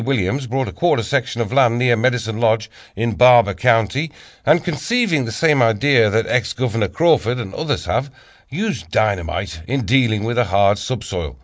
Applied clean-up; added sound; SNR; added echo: none; none; none; none.